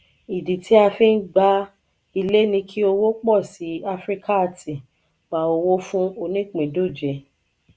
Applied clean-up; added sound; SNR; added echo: none; none; none; none.